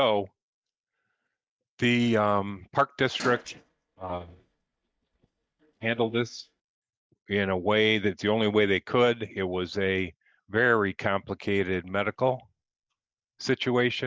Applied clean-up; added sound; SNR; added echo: neural mask model DeepFilterNet 3.